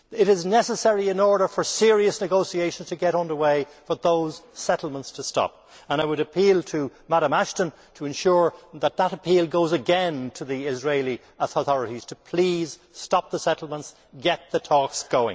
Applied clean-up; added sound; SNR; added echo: none; none; none; none.